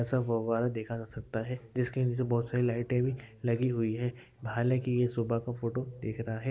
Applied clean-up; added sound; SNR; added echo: none; none; none; none.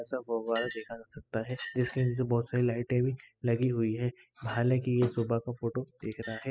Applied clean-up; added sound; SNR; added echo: classical method spectral subtraction.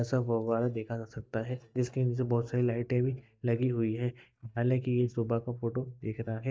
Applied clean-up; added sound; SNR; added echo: neural mask model DeepFilterNet 3.